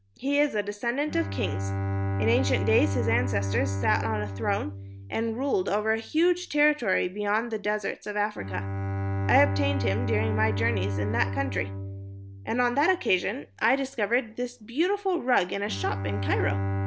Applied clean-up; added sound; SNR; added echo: none; Bowed string instrument; 4 dB; none.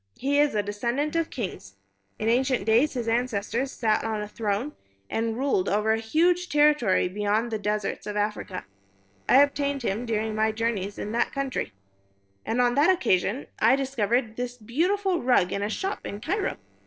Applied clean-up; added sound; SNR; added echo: neural separator model SepFormer DNS4.